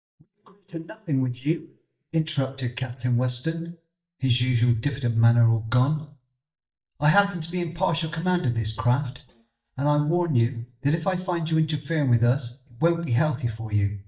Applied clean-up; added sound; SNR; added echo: neural mask model DeepFilterNet 3.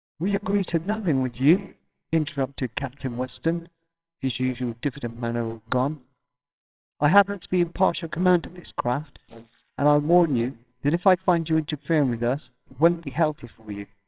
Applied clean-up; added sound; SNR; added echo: neural separator model SepFormer WHAMR!.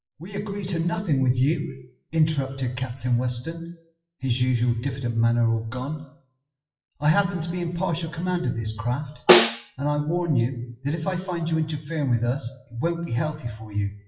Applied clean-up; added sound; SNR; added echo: classical method WPE with log-MMSE.